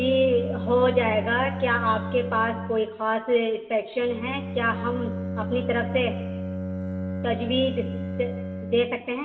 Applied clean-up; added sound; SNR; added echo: none; Bowed string instrument; 6 dB; reverberation time 1.0 s.